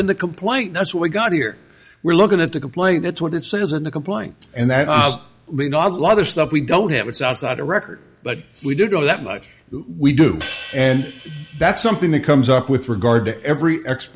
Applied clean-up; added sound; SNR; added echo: none; Hi-hat; 16 dB; none.